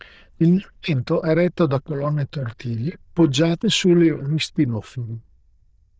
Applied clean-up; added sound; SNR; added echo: neural diffusion model UNIVERSE++.